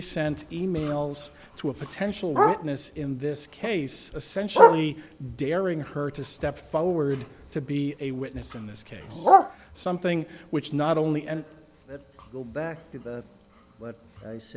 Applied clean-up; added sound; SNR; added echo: none; Bark; -1 dB; none.